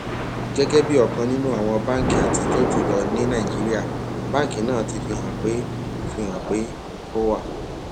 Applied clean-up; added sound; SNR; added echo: none; Thunder / Rain + Engine; 2 dB; none.